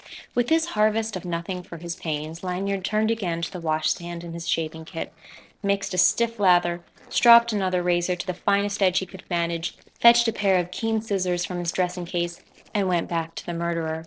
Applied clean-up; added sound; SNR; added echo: neural separator model SepFormer DNS4.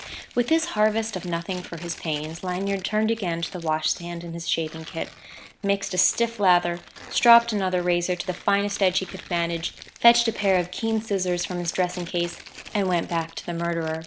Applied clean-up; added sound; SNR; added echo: none; Tearing; 19 dB; none.